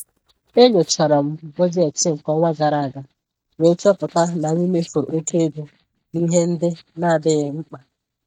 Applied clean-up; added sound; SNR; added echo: neural mask model DeepFilterNet 3.